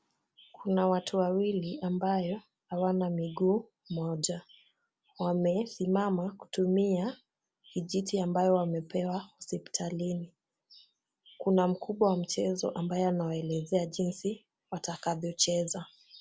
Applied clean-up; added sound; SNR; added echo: none; none; none; none.